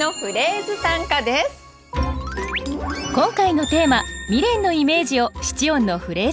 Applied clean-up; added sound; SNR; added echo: none; none; none; none.